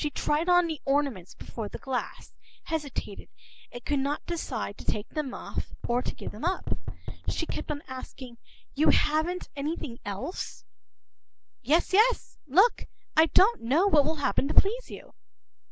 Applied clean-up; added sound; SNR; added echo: none; Knock; 8 dB; none.